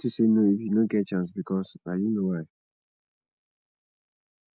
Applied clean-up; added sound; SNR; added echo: none; none; none; none.